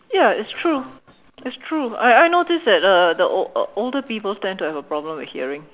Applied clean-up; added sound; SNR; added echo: none; none; none; none.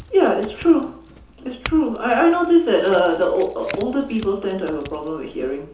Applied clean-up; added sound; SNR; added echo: none; Chink, clink / Domestic sounds, home sounds; 19 dB; reverberation time 0.6 s.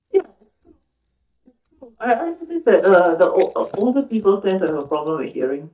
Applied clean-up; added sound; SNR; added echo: neural mask model DeepFilterNet 3.